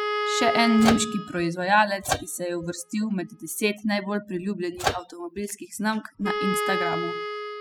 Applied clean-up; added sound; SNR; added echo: classical method spectral subtraction.